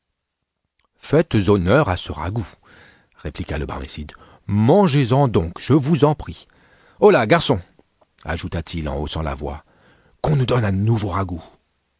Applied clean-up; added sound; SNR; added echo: none; none; none; none.